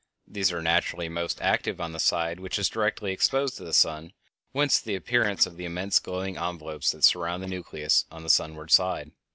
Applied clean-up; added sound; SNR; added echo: neural separator model SepFormer DNS4.